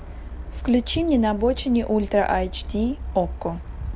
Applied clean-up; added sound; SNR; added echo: none; none; none; none.